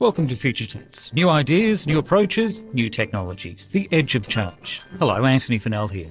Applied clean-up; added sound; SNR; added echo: neural separator model SepFormer DNS4.